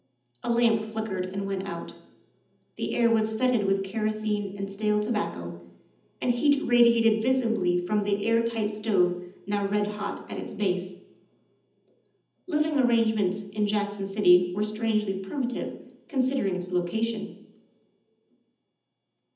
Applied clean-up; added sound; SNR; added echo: none; none; none; reverberation time 0.8 s.